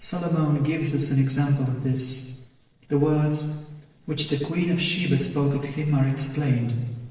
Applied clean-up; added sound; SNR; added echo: neural separator model SepFormer DNS4.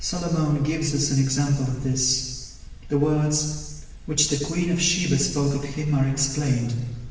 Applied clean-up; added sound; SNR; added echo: none; Purr; 18 dB; reverberation time 1.2 s.